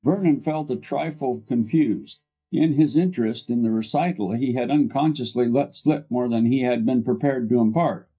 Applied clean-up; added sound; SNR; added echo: neural mask model DeepFilterNet 3.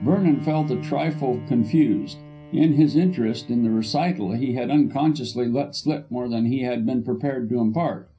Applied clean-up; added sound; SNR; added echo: none; Bowed string instrument; 16 dB; reverberation time 0.4 s.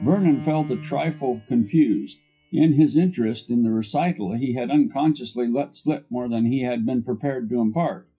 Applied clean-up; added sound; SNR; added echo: classical method WPE with log-MMSE.